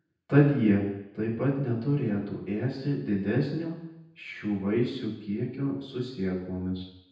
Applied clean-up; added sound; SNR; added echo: none; none; none; reverberation time 0.9 s.